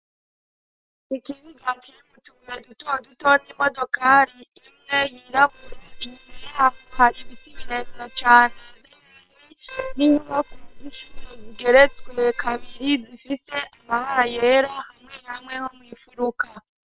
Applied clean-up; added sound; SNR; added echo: neural separator model SepFormer WHAM!.